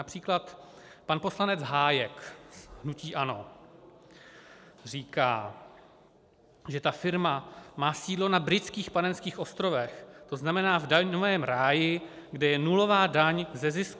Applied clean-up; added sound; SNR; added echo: none; none; none; none.